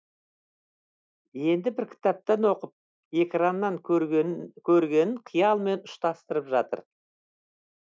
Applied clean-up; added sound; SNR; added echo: none; none; none; none.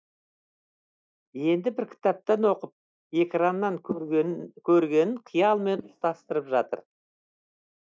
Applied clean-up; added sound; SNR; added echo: neural mask model DeepFilterNet 3.